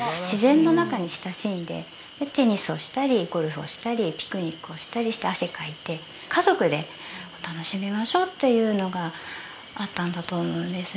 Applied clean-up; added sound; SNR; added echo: none; none; none; none.